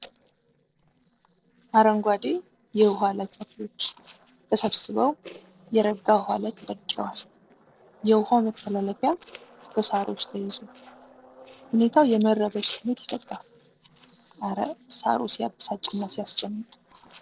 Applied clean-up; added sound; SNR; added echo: neural separator model SepFormer DNS4.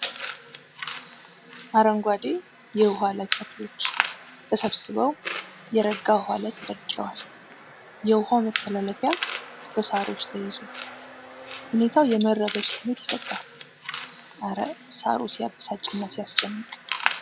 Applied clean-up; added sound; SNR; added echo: none; Chewing, mastication; 9 dB; none.